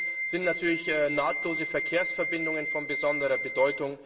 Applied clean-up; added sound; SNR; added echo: none; Wind instrument, woodwind instrument; 3 dB; reverberation time 2.9 s.